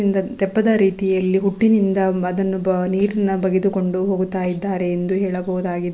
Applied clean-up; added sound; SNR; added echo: neural mask model Resemble Enhance denoiser.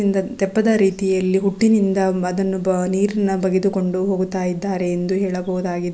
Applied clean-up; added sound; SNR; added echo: none; none; none; none.